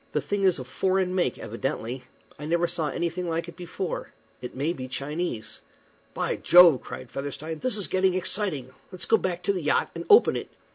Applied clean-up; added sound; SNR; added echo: none; none; none; none.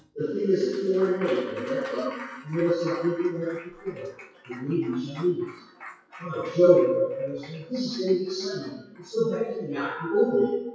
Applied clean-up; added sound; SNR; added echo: classical method WPE with log-MMSE.